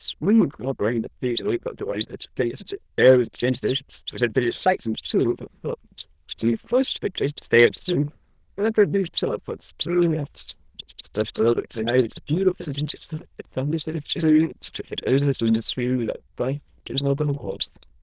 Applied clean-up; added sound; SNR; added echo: neural diffusion model UNIVERSE++.